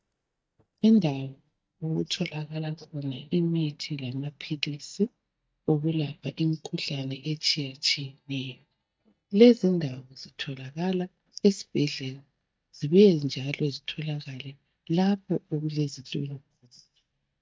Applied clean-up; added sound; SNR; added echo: neural mask model DeepFilterNet 3.